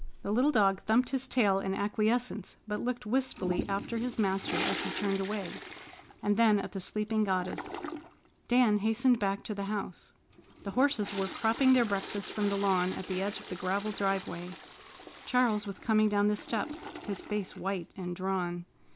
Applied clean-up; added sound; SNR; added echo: none; Toilet flush; 13 dB; none.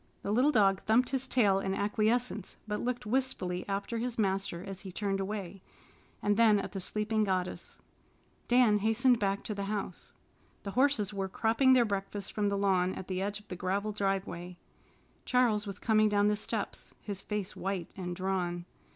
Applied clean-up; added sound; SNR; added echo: none; none; none; none.